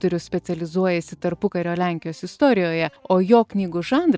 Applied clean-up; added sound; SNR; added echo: none; none; none; none.